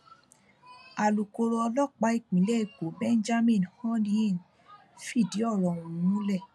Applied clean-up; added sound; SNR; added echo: none; none; none; none.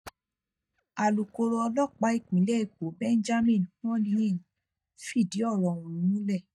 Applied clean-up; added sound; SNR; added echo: neural mask model DeepFilterNet 3.